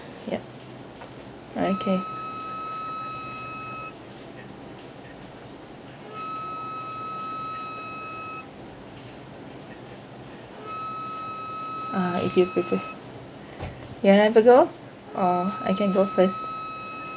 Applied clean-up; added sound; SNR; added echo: none; Wind instrument, woodwind instrument; 10 dB; none.